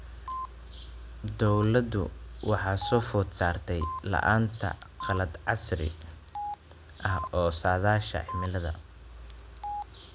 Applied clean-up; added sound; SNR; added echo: none; Telephone; 12 dB; none.